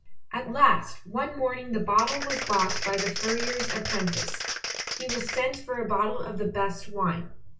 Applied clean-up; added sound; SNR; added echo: none; Applause; 5 dB; reverberation time 0.2 s.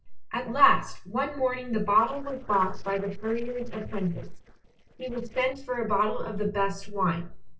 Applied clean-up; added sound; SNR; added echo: neural separator model SepFormer DNS4.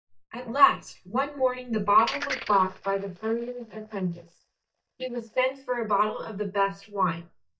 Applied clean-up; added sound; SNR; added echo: neural mask model DeepFilterNet 3.